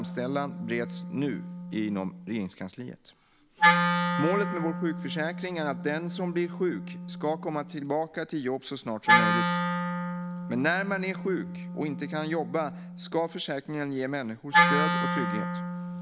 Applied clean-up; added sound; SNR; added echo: none; Wind instrument, woodwind instrument; -2 dB; none.